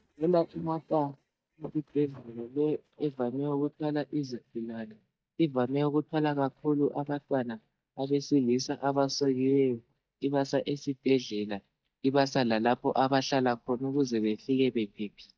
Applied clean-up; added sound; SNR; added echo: neural mask model DeepFilterNet 3.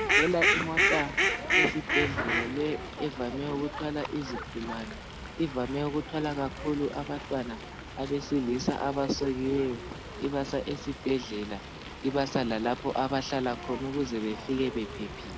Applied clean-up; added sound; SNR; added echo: none; Fowl; 2 dB; none.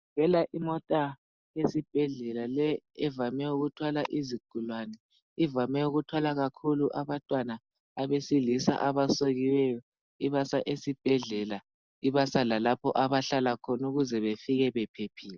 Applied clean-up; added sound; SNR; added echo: none; none; none; none.